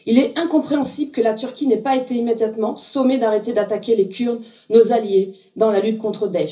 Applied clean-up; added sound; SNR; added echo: none; none; none; reverberation time 0.5 s.